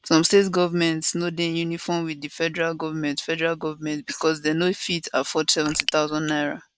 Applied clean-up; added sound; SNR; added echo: neural mask model Resemble Enhance denoiser.